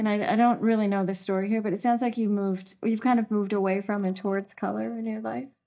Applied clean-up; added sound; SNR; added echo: neural mask model DeepFilterNet 3.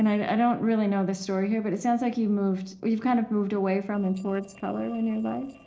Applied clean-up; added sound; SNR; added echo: neural separator model SepFormer DNS4.